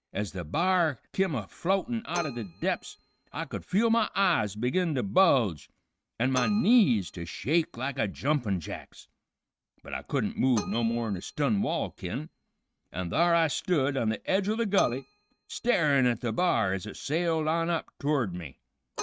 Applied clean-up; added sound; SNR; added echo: neural mask model RNNoise.